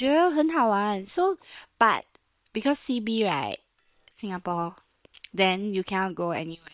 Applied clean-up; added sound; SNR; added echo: neural separator model SepFormer WHAM!.